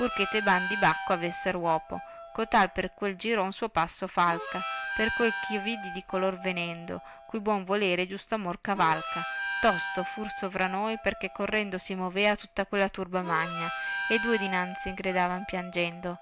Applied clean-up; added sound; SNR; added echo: none; Harmonica; 8 dB; none.